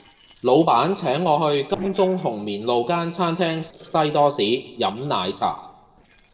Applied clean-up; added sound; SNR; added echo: neural separator model SepFormer DNS4.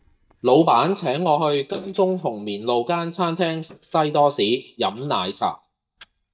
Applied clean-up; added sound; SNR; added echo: neural mask model DeepFilterNet 3.